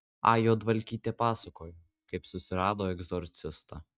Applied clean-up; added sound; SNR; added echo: neural mask model DeepFilterNet 3.